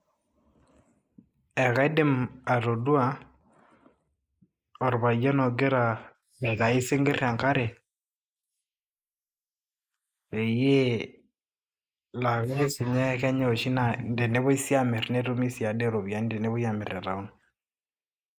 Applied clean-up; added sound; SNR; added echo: neural mask model Resemble Enhance denoiser.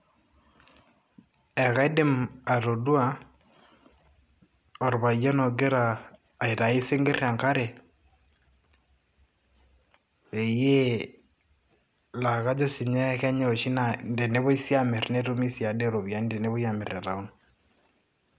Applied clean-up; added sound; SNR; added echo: none; none; none; none.